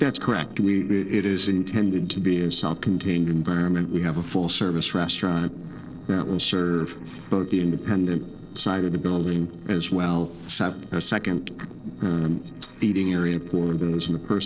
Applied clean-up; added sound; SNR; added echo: neural separator model SepFormer DNS4.